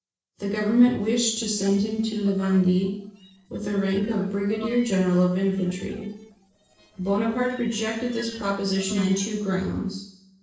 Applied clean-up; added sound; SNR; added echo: neural separator model SepFormer DNS4.